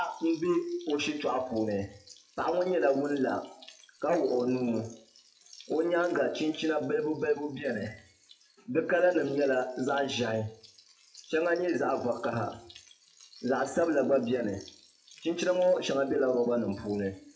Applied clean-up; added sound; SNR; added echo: classical method WPE with log-MMSE.